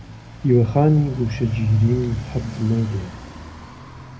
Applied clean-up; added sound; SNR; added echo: none; Motorcycle; 12 dB; reverberation time 0.5 s.